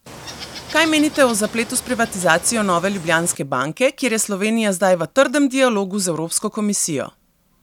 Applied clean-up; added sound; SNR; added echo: none; Water / Bird; 16 dB; none.